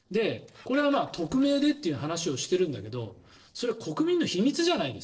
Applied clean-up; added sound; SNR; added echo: neural separator model SepFormer DNS4.